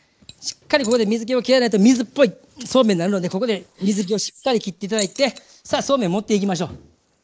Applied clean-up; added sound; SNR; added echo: neural mask model Resemble Enhance denoiser.